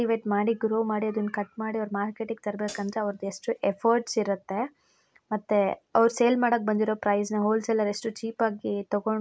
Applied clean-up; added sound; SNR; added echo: none; Hi-hat; 18 dB; none.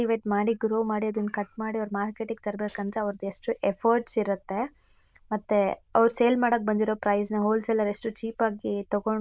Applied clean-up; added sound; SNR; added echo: neural diffusion model UNIVERSE++.